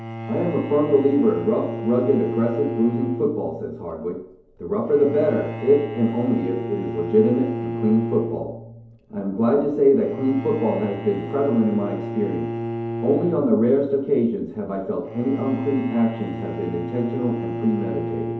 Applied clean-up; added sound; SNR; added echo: none; Bowed string instrument; 8 dB; reverberation time 2.2 s.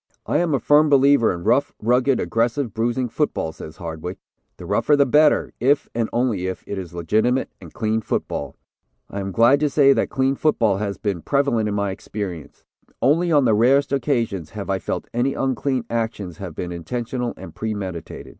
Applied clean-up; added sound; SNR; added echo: none; none; none; none.